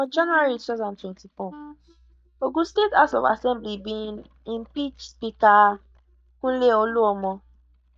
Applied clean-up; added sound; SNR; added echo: neural mask model DeepFilterNet 3.